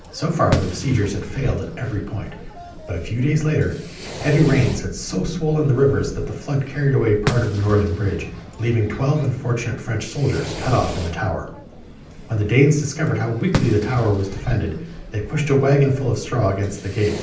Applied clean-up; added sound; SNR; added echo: none; Fireworks; 11 dB; reverberation time 0.6 s.